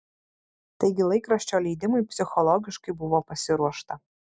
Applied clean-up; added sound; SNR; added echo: none; none; none; none.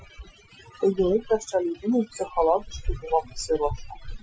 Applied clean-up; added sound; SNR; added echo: classical method Wiener filter.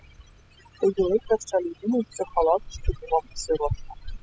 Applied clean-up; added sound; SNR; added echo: classical method spectral subtraction.